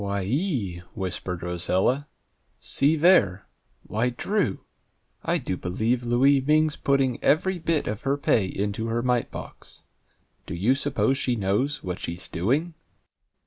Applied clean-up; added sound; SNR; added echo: none; none; none; none.